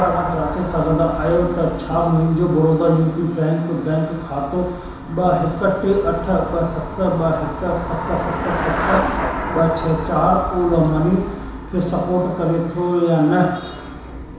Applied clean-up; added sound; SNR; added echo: none; Traffic noise, roadway noise / Bicycle; 9 dB; reverberation time 1.0 s.